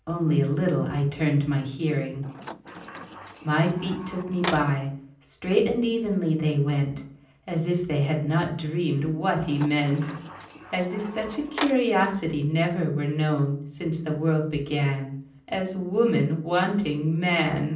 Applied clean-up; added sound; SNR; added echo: none; Sliding door; 12 dB; reverberation time 0.6 s.